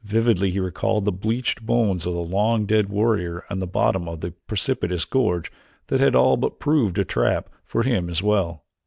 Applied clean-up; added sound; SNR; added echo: none; none; none; none.